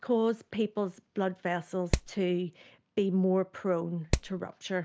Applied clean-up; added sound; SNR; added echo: none; Hammer; -1 dB; none.